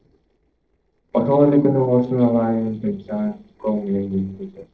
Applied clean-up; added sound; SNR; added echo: neural separator model SepFormer DNS4.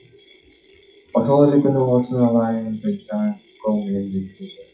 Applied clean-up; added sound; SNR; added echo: classical method WPE with log-MMSE.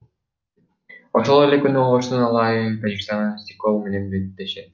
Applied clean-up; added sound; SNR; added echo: none; none; none; none.